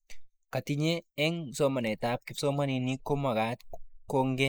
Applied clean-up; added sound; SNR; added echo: neural mask model Resemble Enhance denoiser.